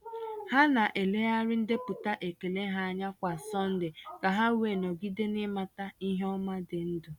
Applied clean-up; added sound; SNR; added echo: none; none; none; none.